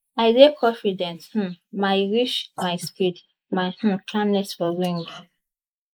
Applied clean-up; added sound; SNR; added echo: neural mask model Resemble Enhance denoiser.